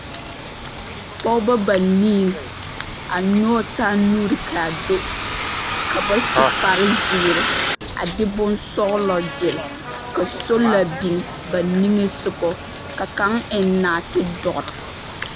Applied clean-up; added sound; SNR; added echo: none; Bus; 5 dB; none.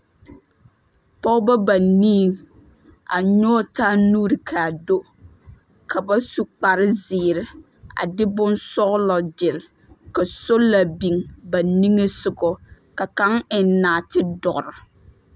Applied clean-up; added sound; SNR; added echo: none; none; none; none.